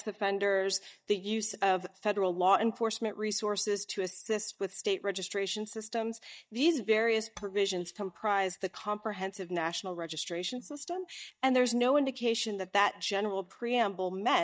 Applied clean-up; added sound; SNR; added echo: neural mask model DeepFilterNet 3.